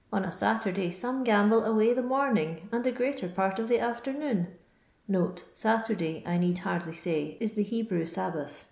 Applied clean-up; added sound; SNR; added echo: none; none; none; none.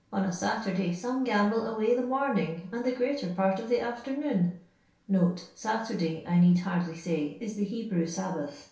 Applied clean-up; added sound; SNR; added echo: none; none; none; reverberation time 0.3 s.